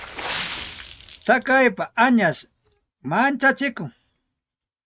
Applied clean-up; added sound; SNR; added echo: neural mask model RNNoise.